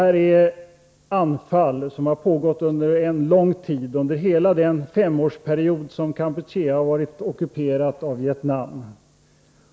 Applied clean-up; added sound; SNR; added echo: none; none; none; none.